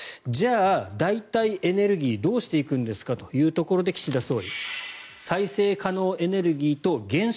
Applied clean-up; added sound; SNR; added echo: none; none; none; none.